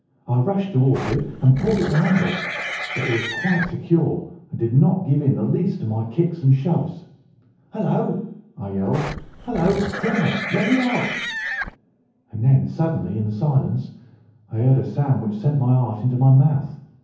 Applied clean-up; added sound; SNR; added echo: none; Livestock, farm animals, working animals; 7 dB; reverberation time 0.7 s.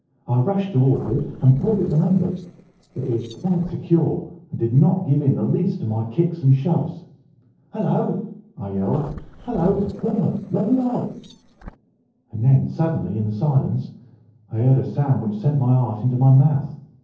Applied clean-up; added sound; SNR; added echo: neural separator model SepFormer DNS4.